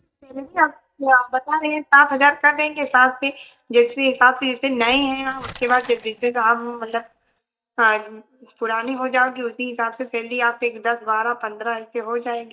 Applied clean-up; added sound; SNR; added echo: neural mask model DeepFilterNet 3.